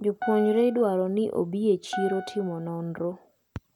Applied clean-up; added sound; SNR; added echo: none; Piano; 12 dB; none.